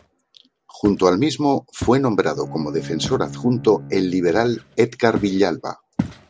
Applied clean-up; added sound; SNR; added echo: none; Walk, footsteps + Bowed string instrument; 13 dB; none.